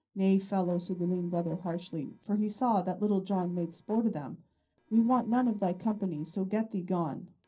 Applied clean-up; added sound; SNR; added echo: neural separator model SepFormer DNS4.